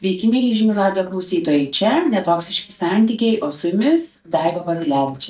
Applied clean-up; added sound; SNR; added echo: neural mask model DeepFilterNet 3.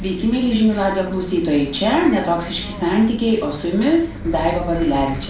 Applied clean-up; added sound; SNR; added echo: none; Bus; 12 dB; reverberation time 0.4 s.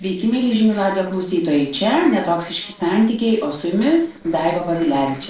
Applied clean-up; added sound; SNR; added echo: neural separator model SepFormer DNS4.